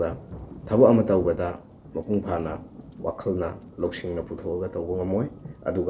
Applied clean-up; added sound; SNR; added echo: none; Thunder / Rain; 19 dB; none.